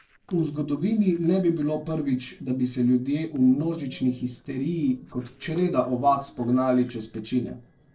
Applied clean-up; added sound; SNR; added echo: neural separator model SepFormer DNS4.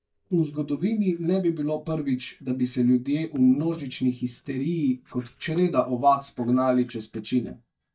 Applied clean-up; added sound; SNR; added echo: neural mask model DeepFilterNet 3.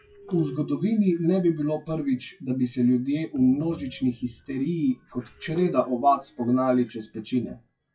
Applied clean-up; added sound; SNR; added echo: classical method WPE with log-MMSE.